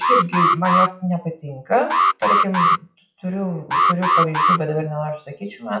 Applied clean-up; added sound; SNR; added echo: classical method WPE with log-MMSE.